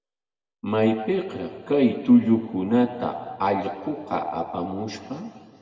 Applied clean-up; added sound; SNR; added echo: none; none; none; reverberation time 1.9 s.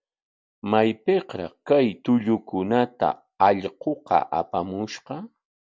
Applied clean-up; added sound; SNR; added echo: none; none; none; none.